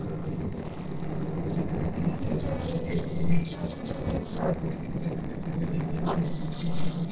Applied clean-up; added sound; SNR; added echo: neural separator model SepFormer DNS4.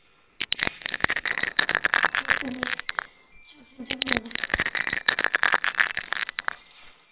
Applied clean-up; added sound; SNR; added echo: neural separator model SepFormer WHAMR!.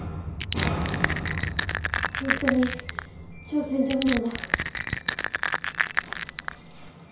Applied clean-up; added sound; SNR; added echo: none; Crushing; 0 dB; reverberation time 0.6 s.